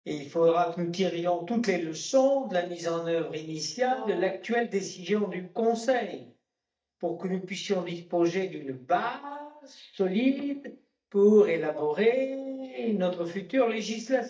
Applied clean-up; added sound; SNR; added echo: neural mask model DeepFilterNet 3.